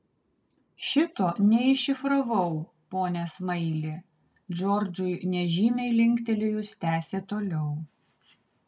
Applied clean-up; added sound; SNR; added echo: none; none; none; none.